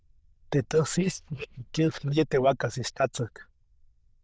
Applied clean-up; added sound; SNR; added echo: neural diffusion model UNIVERSE++.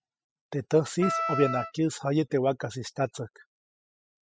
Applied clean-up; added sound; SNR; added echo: classical method spectral subtraction.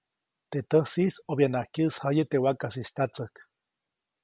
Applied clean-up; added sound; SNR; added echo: none; none; none; none.